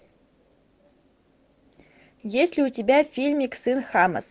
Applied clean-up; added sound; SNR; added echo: none; none; none; none.